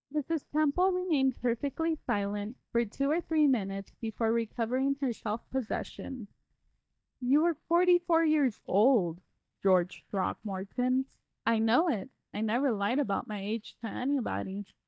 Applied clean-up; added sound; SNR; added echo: neural mask model DeepFilterNet 3.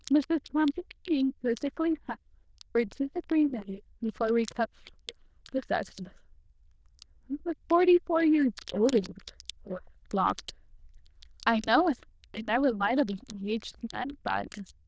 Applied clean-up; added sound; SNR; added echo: neural diffusion model UNIVERSE++.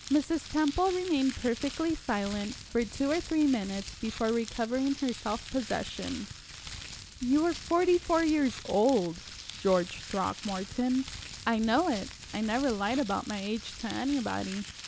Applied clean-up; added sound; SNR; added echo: none; Crumpling, crinkling; 14 dB; none.